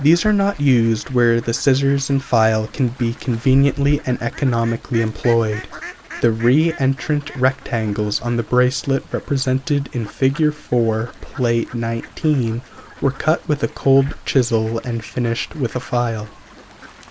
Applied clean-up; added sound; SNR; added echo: none; Fowl; 17 dB; none.